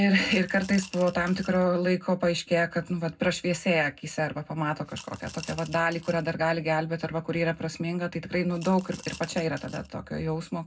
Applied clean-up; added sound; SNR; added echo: none; Coin (dropping) / Glass; 20 dB; reverberation time 0.3 s.